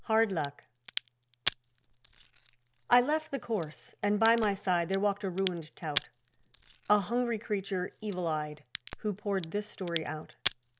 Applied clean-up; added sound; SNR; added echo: none; Crack; 5 dB; none.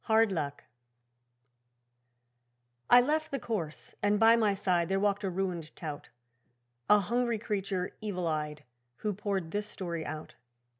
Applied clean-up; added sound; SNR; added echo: none; none; none; none.